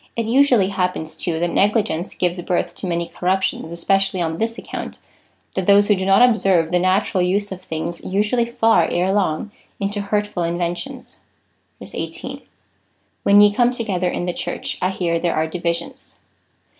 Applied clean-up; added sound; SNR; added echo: none; none; none; none.